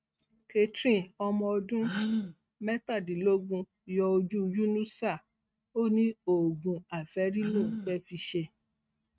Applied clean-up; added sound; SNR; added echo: neural mask model RNNoise.